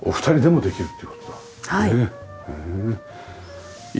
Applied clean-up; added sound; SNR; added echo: none; none; none; none.